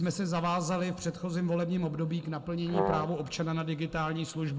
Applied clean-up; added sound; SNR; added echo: none; Brass instrument; 1 dB; reverberation time 0.8 s.